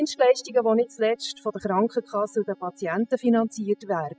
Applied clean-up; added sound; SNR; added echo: classical method spectral subtraction.